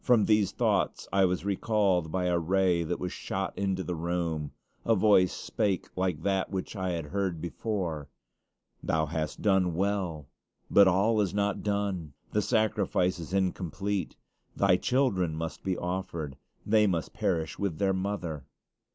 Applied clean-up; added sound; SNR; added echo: none; none; none; none.